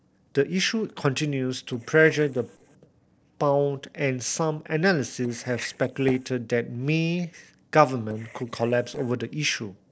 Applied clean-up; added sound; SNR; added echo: neural separator model SepFormer DNS4.